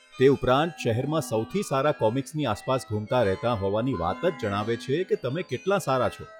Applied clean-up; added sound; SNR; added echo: classical method log-MMSE.